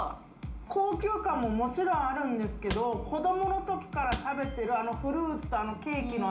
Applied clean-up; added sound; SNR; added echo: none; Cupboard open or close / Drawer open or close; 10 dB; reverberation time 0.4 s.